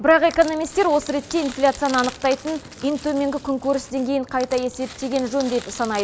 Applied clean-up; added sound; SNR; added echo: none; Crushing; 18 dB; none.